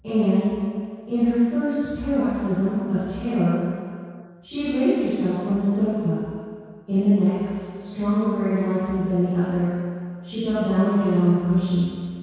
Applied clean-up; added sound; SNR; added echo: none; none; none; reverberation time 2.0 s.